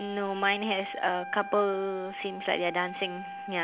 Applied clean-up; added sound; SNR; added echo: none; Wind instrument, woodwind instrument; 10 dB; none.